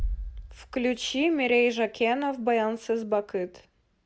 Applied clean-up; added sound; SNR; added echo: none; Bass drum; 12 dB; none.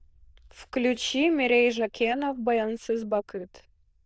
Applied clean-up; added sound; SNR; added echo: neural diffusion model UNIVERSE++.